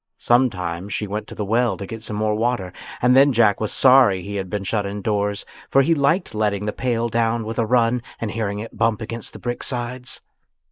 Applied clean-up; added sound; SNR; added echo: neural mask model Resemble Enhance denoiser.